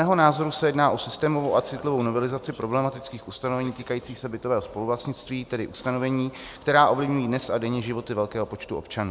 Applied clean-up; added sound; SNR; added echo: none; none; none; none.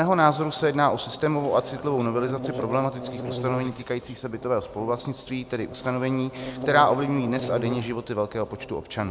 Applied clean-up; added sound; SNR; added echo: none; Buzz; 11 dB; none.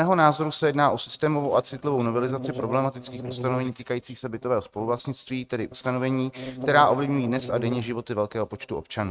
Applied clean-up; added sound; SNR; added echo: neural mask model RNNoise.